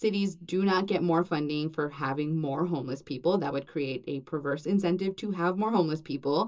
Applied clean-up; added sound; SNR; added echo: none; none; none; reverberation time 0.2 s.